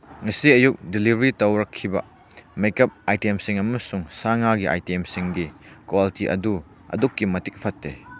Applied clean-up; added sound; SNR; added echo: none; none; none; none.